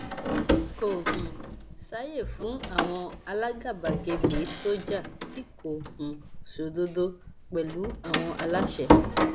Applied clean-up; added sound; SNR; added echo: none; Door; -3 dB; none.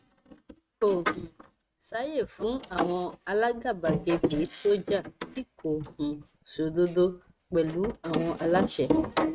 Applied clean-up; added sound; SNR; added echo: neural mask model RNNoise.